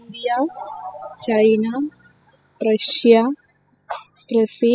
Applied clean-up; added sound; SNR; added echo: classical method spectral subtraction.